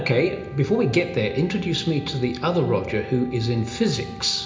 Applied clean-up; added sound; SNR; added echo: none; Wind instrument, woodwind instrument; 19 dB; reverberation time 0.8 s.